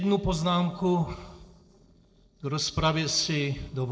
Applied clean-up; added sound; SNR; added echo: neural separator model SepFormer DNS4.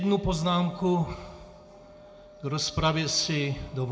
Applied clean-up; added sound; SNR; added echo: none; Wind instrument, woodwind instrument; 20 dB; reverberation time 0.4 s.